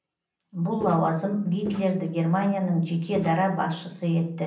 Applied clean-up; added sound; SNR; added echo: none; Walk, footsteps; 12 dB; reverberation time 0.6 s.